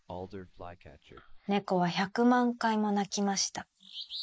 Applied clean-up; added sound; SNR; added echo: neural mask model Resemble Enhance denoiser.